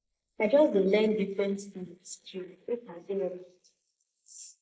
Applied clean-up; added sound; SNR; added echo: neural mask model Resemble Enhance denoiser.